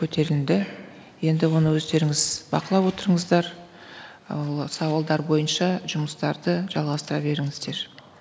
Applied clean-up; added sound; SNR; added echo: none; none; none; none.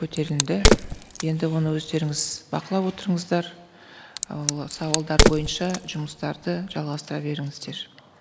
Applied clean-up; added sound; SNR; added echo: none; Crack; -1 dB; none.